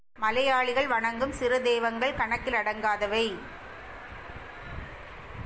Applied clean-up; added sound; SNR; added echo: none; none; none; none.